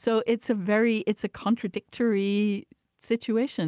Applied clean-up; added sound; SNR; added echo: none; none; none; none.